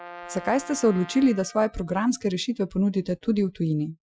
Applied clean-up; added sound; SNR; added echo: classical method Wiener filter.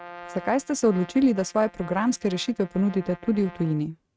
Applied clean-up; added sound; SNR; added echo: neural mask model RNNoise.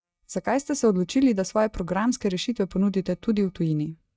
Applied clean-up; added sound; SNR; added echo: neural mask model DeepFilterNet 3.